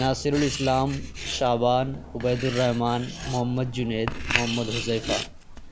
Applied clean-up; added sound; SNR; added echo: none; Writing; 8 dB; none.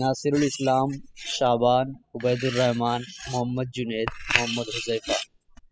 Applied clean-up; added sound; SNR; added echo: classical method spectral subtraction.